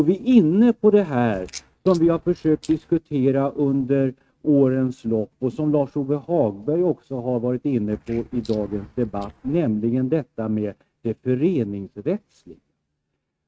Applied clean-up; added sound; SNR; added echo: neural mask model RNNoise.